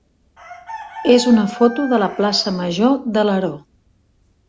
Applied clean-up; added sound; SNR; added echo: none; Chicken, rooster; 18 dB; none.